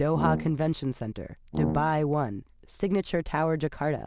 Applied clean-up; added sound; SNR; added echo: none; Brass instrument; 5 dB; none.